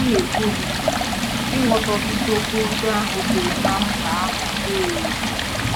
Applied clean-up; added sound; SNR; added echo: none; Stream; -3 dB; none.